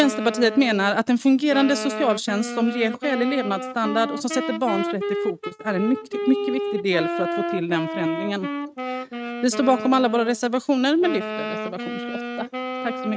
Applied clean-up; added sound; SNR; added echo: neural mask model RNNoise.